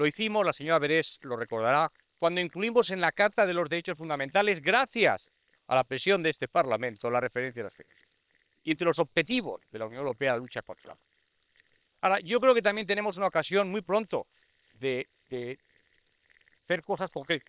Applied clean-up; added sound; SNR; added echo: neural separator model SepFormer WHAM!.